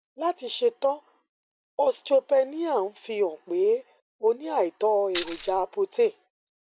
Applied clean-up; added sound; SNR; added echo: none; Tambourine; 10 dB; none.